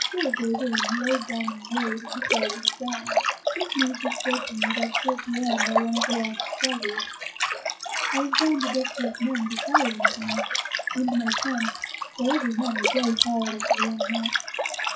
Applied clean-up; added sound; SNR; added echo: classical method WPE with log-MMSE.